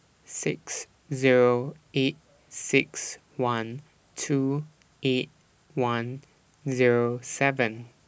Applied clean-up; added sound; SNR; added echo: none; none; none; none.